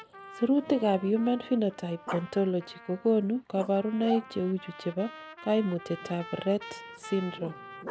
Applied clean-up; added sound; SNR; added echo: none; Trumpet + Growling; 14 dB; none.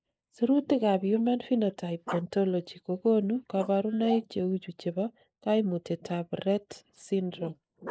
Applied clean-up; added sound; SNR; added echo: neural mask model Resemble Enhance denoiser.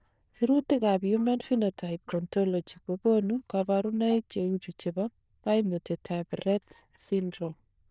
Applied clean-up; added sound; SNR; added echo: neural diffusion model UNIVERSE++.